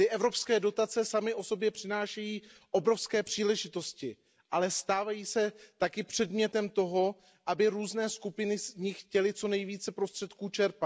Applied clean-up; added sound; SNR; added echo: none; none; none; none.